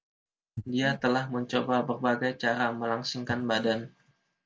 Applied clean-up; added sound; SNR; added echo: none; Breathing; 9 dB; none.